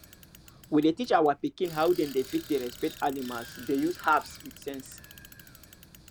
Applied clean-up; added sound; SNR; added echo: none; Bicycle; 18 dB; none.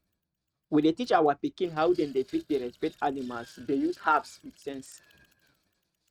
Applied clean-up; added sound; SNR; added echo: neural mask model RNNoise.